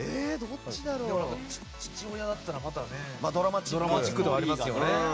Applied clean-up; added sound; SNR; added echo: none; none; none; none.